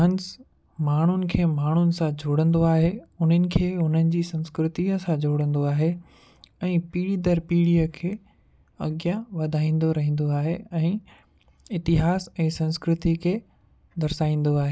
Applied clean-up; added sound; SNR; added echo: none; none; none; none.